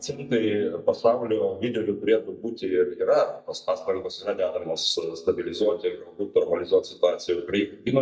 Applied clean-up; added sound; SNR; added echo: neural mask model DeepFilterNet 3.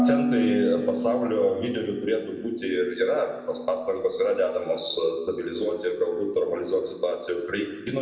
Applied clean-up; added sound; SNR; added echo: none; Harp; 5 dB; reverberation time 1.0 s.